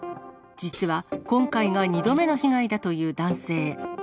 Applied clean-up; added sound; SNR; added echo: none; Hi-hat; 16 dB; none.